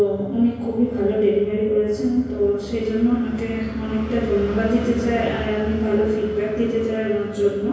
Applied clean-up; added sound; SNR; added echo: none; none; none; reverberation time 1.1 s.